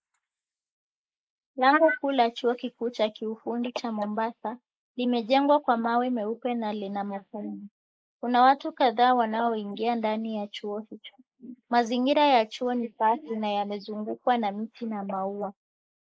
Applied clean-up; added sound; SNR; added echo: neural mask model Resemble Enhance denoiser.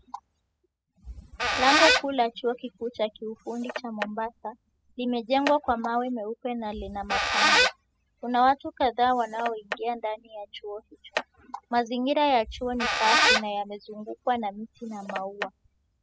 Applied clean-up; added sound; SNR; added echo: classical method spectral subtraction.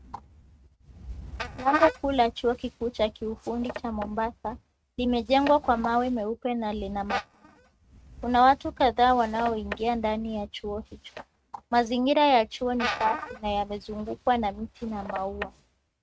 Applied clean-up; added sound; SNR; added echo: neural mask model RNNoise.